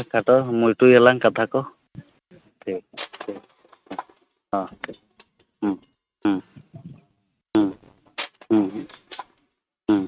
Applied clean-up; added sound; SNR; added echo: neural mask model RNNoise.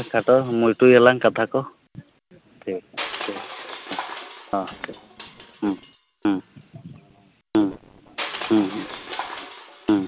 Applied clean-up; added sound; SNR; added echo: none; Crushing; 15 dB; none.